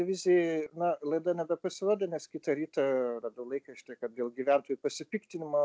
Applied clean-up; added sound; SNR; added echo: none; none; none; none.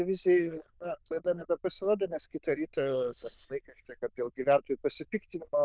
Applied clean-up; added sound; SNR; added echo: neural diffusion model UNIVERSE++.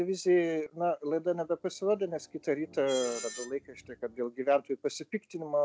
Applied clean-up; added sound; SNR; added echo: none; Screech; 18 dB; none.